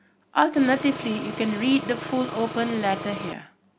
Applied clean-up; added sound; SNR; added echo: none; Engine; 9 dB; none.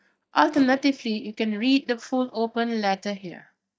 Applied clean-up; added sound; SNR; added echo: neural mask model DeepFilterNet 3.